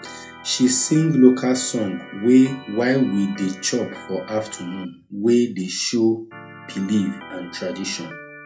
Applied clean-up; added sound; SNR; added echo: none; Organ; 20 dB; reverberation time 0.3 s.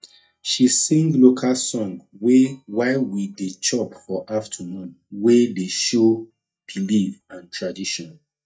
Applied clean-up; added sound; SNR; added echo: neural mask model DeepFilterNet 3.